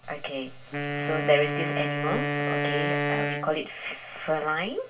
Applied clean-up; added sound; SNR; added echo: none; Wind instrument, woodwind instrument; 1 dB; reverberation time 0.2 s.